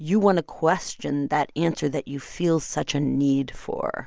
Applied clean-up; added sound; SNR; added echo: none; none; none; none.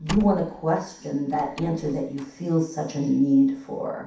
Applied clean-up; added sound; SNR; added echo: none; Slam; 17 dB; reverberation time 0.7 s.